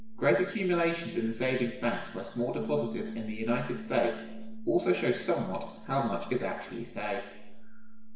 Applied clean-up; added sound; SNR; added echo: none; Bass guitar; 15 dB; reverberation time 1.0 s.